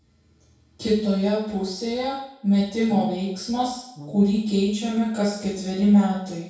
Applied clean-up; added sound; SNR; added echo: none; Brass instrument; 20 dB; reverberation time 0.6 s.